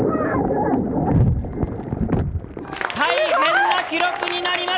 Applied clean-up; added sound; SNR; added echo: none; none; none; none.